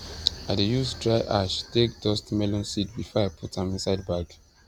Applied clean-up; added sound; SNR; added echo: none; none; none; none.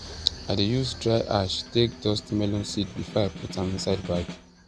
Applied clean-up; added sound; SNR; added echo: none; Snare drum; 15 dB; none.